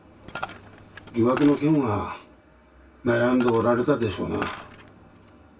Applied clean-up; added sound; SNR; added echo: none; Coin (dropping); 14 dB; reverberation time 0.1 s.